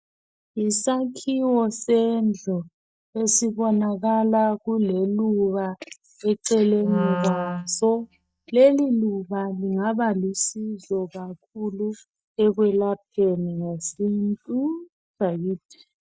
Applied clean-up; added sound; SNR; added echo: neural mask model DeepFilterNet 3.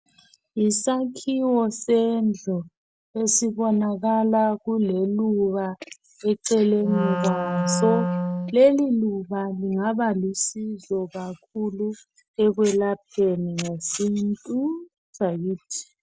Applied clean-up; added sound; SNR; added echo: none; Wind instrument, woodwind instrument; 2 dB; none.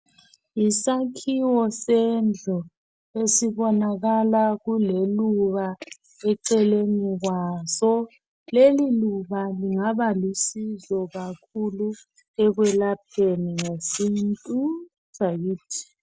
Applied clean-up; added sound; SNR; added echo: none; none; none; none.